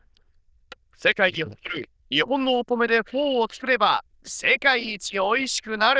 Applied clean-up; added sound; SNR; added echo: neural diffusion model UNIVERSE++.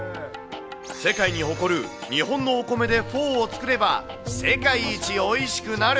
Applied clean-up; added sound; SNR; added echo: none; Explosion; 20 dB; none.